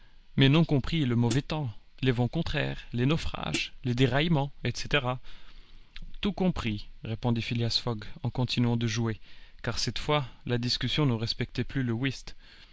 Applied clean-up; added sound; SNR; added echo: none; Hi-hat; 9 dB; none.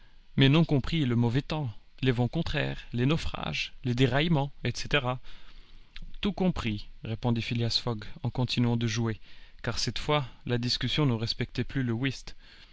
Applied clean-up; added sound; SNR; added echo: none; none; none; none.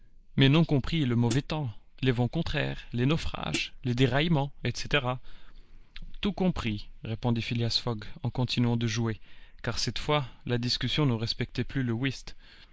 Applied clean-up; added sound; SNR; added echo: neural mask model Resemble Enhance denoiser.